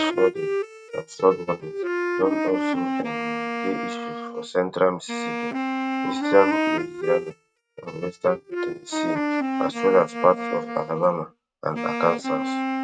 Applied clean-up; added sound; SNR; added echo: neural mask model RNNoise.